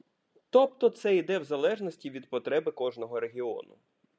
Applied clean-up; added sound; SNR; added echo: none; none; none; none.